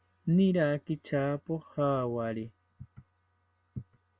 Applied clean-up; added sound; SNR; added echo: none; none; none; none.